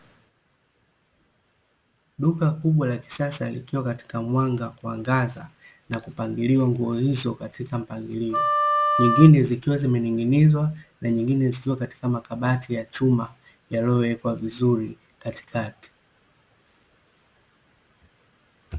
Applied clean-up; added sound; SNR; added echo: none; Wind instrument, woodwind instrument; 0 dB; none.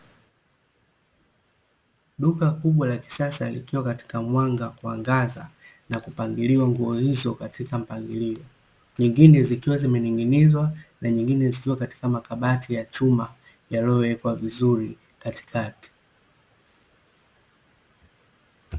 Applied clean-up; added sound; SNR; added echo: none; none; none; none.